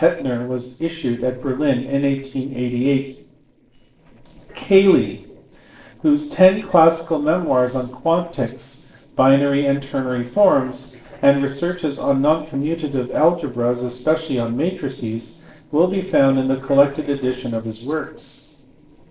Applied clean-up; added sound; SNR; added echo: neural separator model SepFormer DNS4.